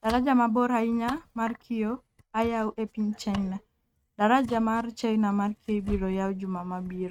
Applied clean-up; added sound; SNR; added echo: neural mask model RNNoise.